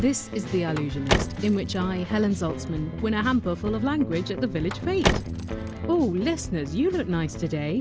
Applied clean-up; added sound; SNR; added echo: none; Car; 7 dB; none.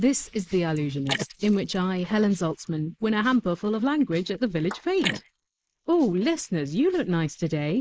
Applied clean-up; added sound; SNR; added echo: neural mask model Resemble Enhance denoiser.